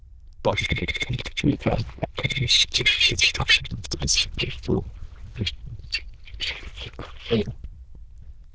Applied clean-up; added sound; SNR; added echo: neural diffusion model UNIVERSE++.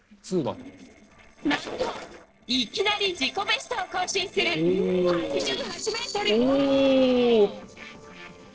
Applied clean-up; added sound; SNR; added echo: neural separator model SepFormer DNS4.